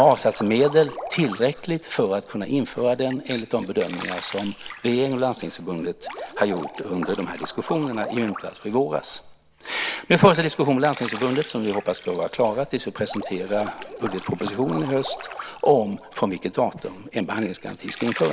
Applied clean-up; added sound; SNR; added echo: none; Drip; 14 dB; none.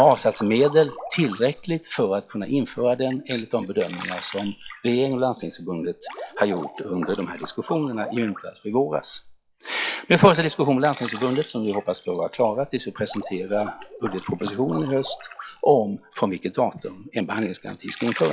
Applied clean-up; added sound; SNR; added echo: classical method log-MMSE.